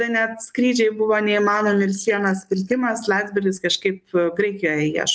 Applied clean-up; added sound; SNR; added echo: neural mask model Resemble Enhance denoiser.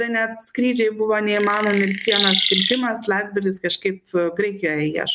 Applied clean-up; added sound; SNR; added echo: none; Chirp, tweet; 0 dB; none.